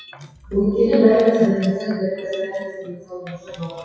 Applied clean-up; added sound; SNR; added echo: classical method WPE with log-MMSE.